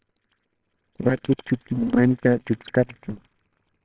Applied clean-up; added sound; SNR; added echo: neural separator model SepFormer WHAMR!.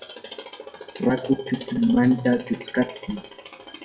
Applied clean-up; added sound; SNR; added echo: classical method WPE with log-MMSE.